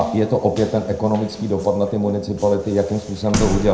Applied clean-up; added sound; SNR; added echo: none; Water tap, faucet; 9 dB; reverberation time 0.5 s.